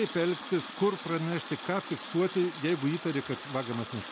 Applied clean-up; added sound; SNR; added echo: none; Water tap, faucet; 11 dB; none.